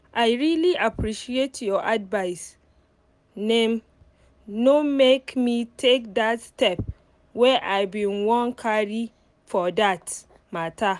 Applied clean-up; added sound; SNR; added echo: none; none; none; none.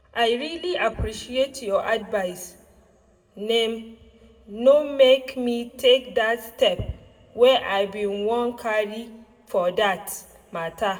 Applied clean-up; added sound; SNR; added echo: none; none; none; reverberation time 0.8 s.